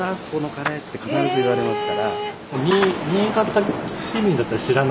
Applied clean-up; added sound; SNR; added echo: none; Clapping; 14 dB; none.